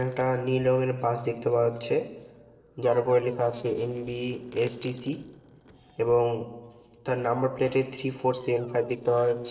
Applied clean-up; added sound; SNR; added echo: neural separator model SepFormer DNS4.